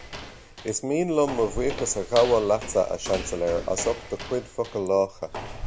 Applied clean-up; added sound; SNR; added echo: none; Walk, footsteps; 11 dB; none.